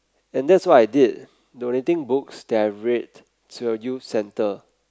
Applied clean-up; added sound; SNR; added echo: none; none; none; none.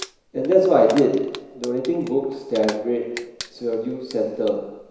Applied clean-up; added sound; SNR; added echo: none; Crumpling, crinkling; 18 dB; reverberation time 1.0 s.